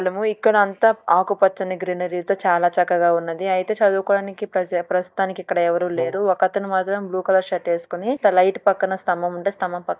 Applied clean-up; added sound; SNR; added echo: neural mask model DeepFilterNet 3.